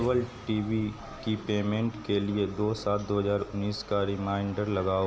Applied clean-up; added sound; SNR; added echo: none; Accelerating, revving, vroom; 19 dB; none.